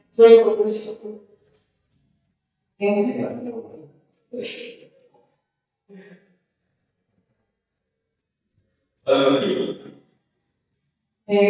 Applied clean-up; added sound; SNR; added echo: neural mask model DeepFilterNet 3.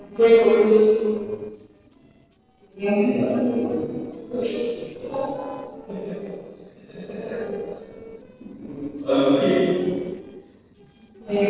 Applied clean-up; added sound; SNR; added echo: neural separator model SepFormer DNS4.